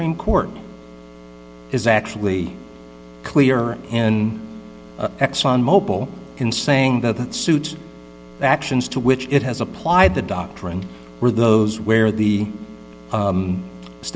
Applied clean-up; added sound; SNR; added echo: none; none; none; none.